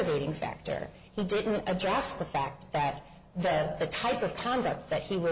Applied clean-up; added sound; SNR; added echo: none; none; none; none.